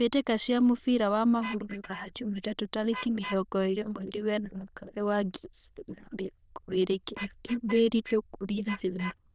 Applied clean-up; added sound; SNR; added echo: neural diffusion model UNIVERSE++.